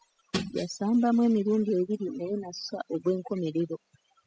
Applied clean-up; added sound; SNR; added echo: classical method spectral subtraction.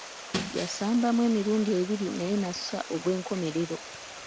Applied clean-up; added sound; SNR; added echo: none; Stream + Shatter; 11 dB; none.